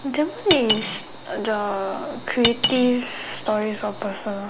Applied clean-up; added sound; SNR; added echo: none; Cutlery, silverware; 6 dB; none.